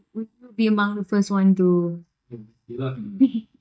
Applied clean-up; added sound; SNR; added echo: neural mask model DeepFilterNet 3.